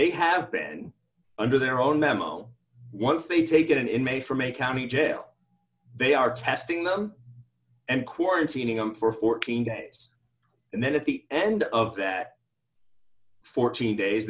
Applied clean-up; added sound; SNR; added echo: none; none; none; none.